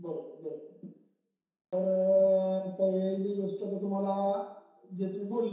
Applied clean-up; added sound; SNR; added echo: none; none; none; reverberation time 0.7 s.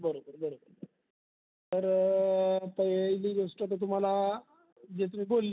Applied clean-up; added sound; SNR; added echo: none; none; none; none.